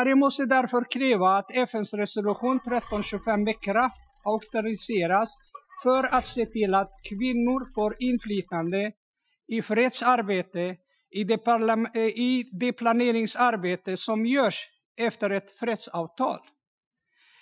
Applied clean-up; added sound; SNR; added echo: classical method Wiener filter.